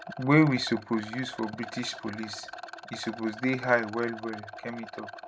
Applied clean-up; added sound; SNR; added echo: none; Rattle; 13 dB; none.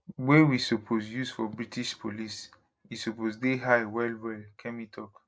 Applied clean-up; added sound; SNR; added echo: none; none; none; none.